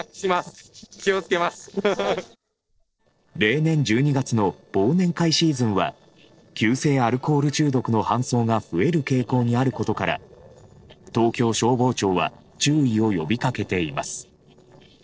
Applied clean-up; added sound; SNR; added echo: neural separator model SepFormer DNS4.